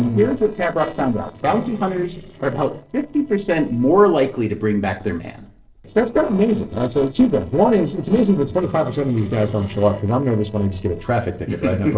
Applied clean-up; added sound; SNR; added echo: neural separator model SepFormer DNS4.